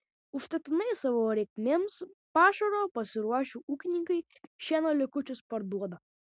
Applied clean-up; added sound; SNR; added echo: none; none; none; none.